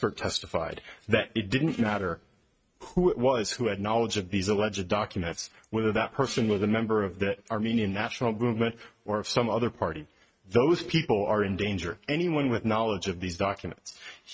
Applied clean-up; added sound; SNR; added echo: neural mask model RNNoise.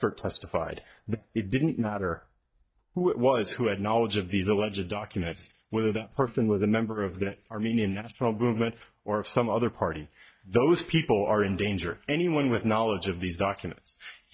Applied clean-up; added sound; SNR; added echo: neural mask model DeepFilterNet 3.